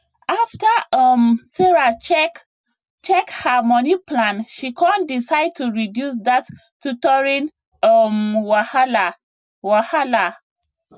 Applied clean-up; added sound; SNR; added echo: none; none; none; none.